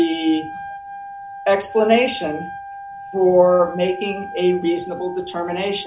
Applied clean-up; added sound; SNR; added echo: none; Wind instrument, woodwind instrument; 13 dB; none.